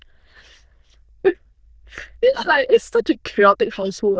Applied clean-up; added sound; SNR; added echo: neural diffusion model UNIVERSE++.